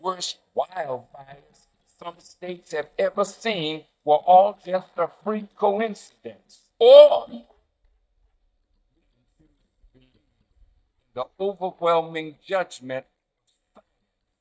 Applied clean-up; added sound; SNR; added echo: neural mask model DeepFilterNet 3.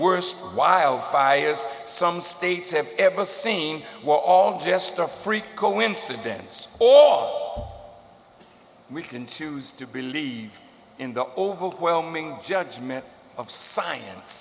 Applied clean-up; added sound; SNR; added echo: none; none; none; none.